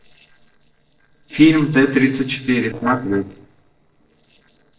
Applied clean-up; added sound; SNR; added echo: neural separator model SepFormer DNS4.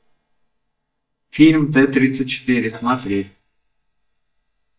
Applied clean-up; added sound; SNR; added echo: neural mask model DeepFilterNet 3.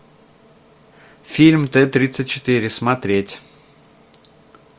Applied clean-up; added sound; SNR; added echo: none; none; none; none.